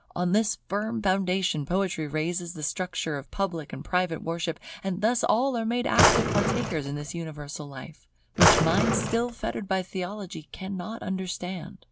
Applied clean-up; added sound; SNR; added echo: none; Drawer open or close; -4 dB; none.